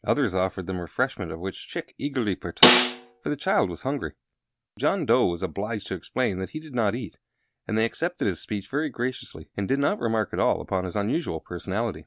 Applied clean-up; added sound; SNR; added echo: none; Snare drum; -5 dB; none.